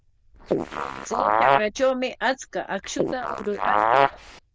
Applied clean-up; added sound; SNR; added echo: neural diffusion model UNIVERSE++.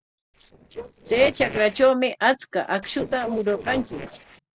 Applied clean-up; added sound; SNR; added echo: neural separator model SepFormer DNS4.